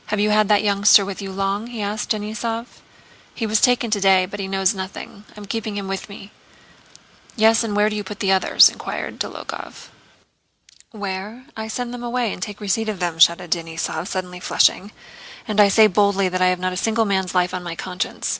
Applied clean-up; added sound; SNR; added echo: none; none; none; none.